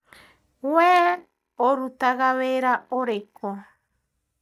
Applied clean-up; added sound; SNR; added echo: neural mask model DeepFilterNet 3.